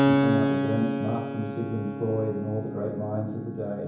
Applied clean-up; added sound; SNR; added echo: none; Keyboard (musical); -2 dB; reverberation time 0.9 s.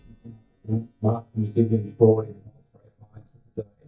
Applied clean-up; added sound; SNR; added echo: neural mask model DeepFilterNet 3.